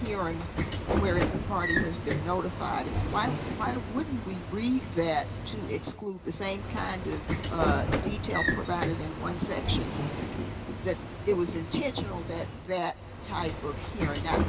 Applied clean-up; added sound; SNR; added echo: none; Sliding door / Train; 0 dB; reverberation time 2.7 s.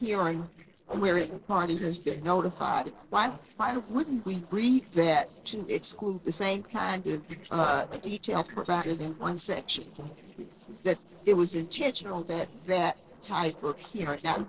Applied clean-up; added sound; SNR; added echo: neural separator model SepFormer DNS4.